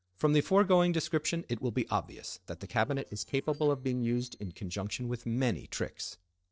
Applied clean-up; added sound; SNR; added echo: neural separator model SepFormer DNS4.